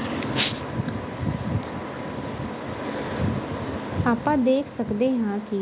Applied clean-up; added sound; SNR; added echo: none; none; none; none.